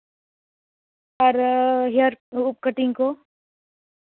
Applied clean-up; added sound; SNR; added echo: none; none; none; none.